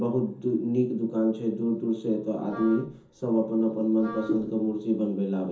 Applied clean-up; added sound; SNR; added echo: none; Wind instrument, woodwind instrument; 18 dB; reverberation time 0.6 s.